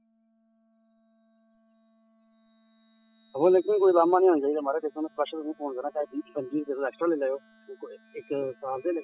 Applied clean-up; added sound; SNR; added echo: classical method spectral subtraction.